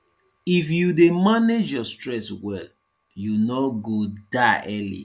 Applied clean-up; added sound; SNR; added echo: none; none; none; none.